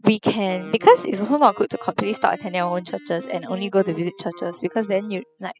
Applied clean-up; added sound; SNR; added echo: classical method spectral subtraction.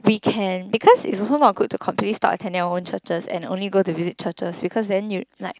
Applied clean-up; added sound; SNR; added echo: none; none; none; none.